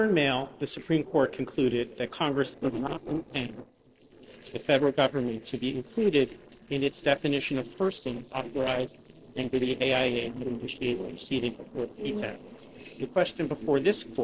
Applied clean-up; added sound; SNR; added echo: neural separator model SepFormer DNS4.